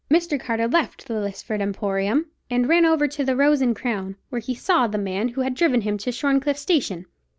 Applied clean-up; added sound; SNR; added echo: none; none; none; none.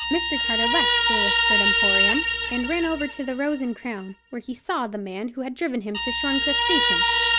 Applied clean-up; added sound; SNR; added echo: none; Guitar; -5 dB; none.